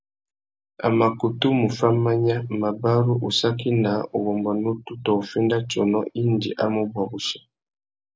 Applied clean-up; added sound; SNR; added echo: none; none; none; none.